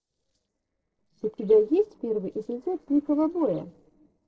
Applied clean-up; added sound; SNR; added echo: neural separator model SepFormer DNS4.